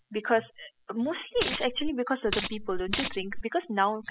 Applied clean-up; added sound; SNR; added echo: classical method spectral subtraction.